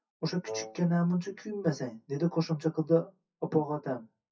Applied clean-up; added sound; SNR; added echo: classical method WPE with log-MMSE.